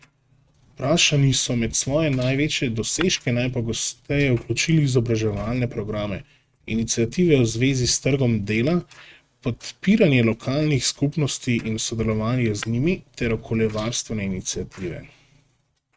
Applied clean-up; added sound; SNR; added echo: neural mask model RNNoise.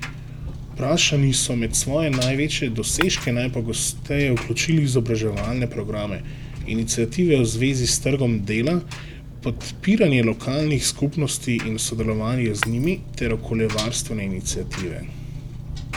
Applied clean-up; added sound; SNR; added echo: none; Shatter + Engine; 9 dB; none.